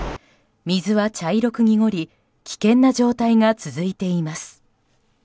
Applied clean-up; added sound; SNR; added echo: none; none; none; none.